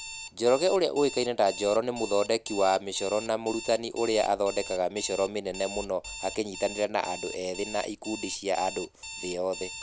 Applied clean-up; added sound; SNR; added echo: none; Alarm; 13 dB; none.